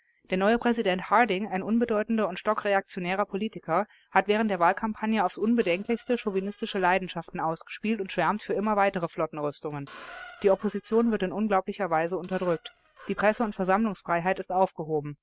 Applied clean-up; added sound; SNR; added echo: neural mask model RNNoise.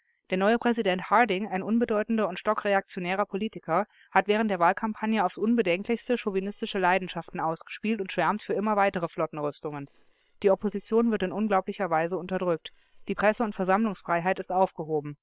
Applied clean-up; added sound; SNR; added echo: neural separator model SepFormer WHAM!.